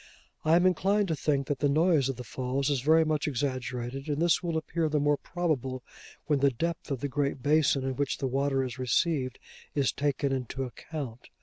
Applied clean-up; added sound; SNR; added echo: none; none; none; none.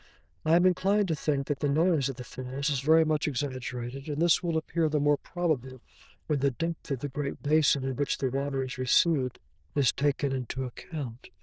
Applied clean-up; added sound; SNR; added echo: neural diffusion model UNIVERSE++.